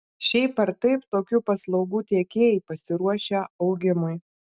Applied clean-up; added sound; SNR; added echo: none; none; none; none.